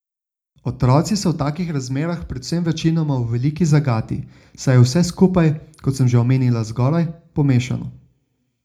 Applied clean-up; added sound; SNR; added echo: none; none; none; reverberation time 0.2 s.